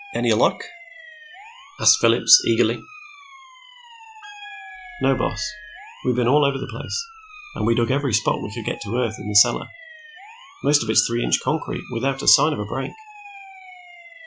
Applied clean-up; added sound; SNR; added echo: classical method Wiener filter.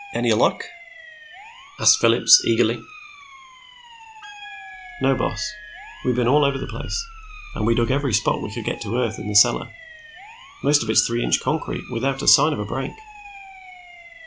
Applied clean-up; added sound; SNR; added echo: none; Siren + Wind instrument, woodwind instrument; 17 dB; none.